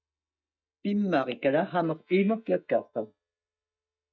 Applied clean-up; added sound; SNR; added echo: neural mask model DeepFilterNet 3.